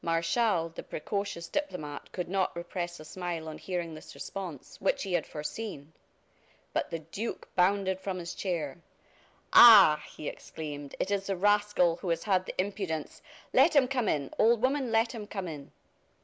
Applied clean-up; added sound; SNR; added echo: none; none; none; none.